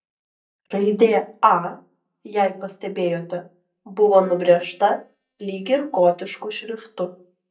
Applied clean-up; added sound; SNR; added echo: neural mask model DeepFilterNet 3.